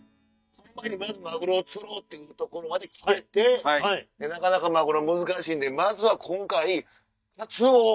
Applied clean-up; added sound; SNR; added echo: neural mask model DeepFilterNet 3.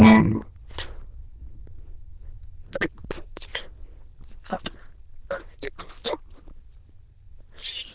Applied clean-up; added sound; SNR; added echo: neural diffusion model UNIVERSE++.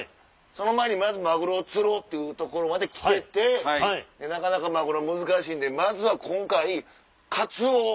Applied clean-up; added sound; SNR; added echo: none; none; none; none.